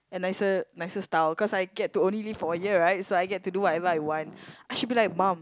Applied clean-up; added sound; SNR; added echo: none; none; none; none.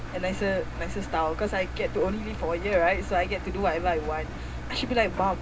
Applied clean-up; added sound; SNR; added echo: none; Engine; 7 dB; reverberation time 0.2 s.